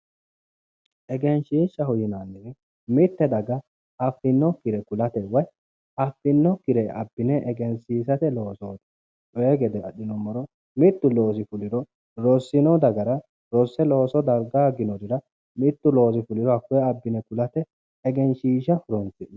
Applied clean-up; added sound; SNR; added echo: none; none; none; none.